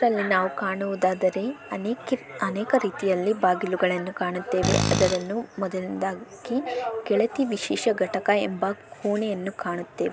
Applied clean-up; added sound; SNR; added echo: none; Tools; 2 dB; none.